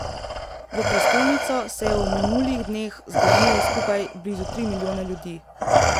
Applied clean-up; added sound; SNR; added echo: none; Respiratory sounds; -4 dB; none.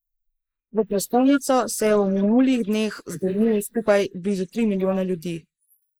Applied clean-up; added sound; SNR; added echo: neural mask model Resemble Enhance denoiser.